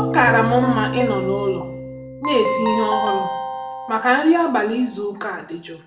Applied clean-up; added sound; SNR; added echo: none; Keyboard (musical); 4 dB; reverberation time 0.6 s.